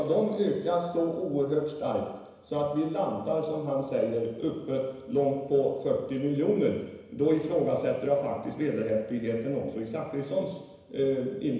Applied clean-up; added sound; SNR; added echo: none; none; none; reverberation time 1.0 s.